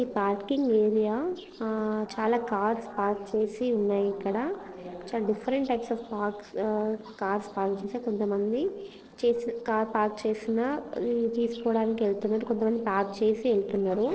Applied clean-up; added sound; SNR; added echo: neural separator model SepFormer DNS4.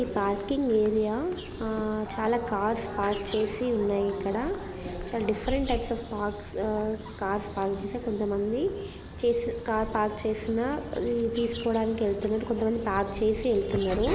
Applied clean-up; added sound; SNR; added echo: none; Bird vocalization, bird call, bird song; 11 dB; none.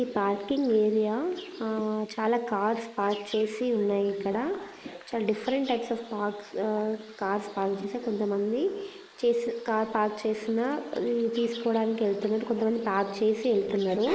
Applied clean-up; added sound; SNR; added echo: neural mask model Resemble Enhance denoiser.